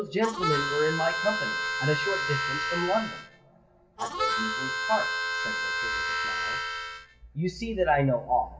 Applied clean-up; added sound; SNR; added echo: none; Harmonica; 0 dB; reverberation time 1.6 s.